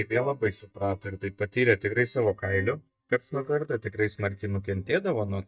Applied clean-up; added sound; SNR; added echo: neural mask model DeepFilterNet 3.